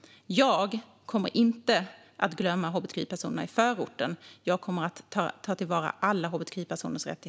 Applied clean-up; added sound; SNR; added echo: none; none; none; none.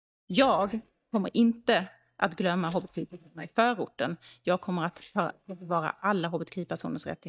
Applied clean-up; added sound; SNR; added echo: neural mask model DeepFilterNet 3.